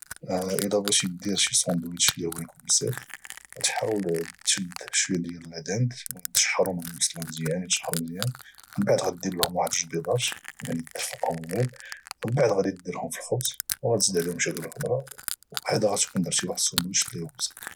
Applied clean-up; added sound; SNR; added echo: none; Crushing; 12 dB; none.